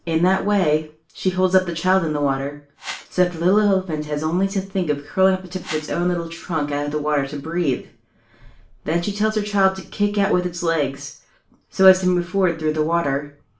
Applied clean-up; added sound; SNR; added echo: none; Whoosh, swoosh, swish; 15 dB; reverberation time 0.3 s.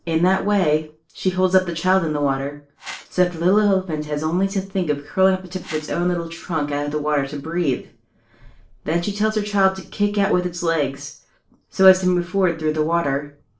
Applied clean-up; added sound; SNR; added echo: neural separator model SepFormer DNS4.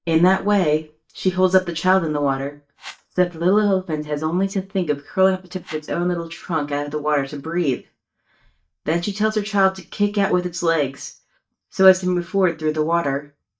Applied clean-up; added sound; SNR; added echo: neural mask model DeepFilterNet 3.